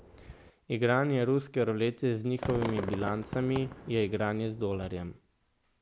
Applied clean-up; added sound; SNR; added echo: none; Fireworks; 12 dB; none.